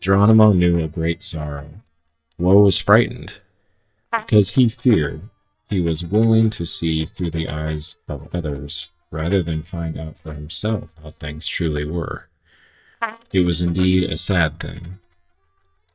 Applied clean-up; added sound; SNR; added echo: neural mask model DeepFilterNet 3.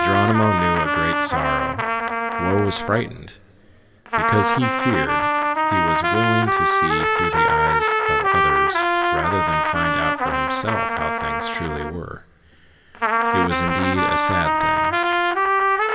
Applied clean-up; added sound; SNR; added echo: none; Trumpet; -5 dB; reverberation time 0.3 s.